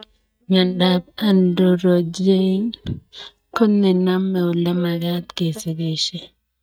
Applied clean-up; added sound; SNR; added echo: neural mask model DeepFilterNet 3.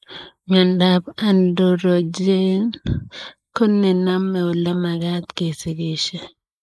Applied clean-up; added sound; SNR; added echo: neural mask model Resemble Enhance denoiser.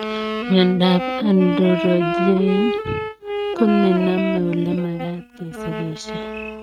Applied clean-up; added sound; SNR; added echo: neural mask model RNNoise.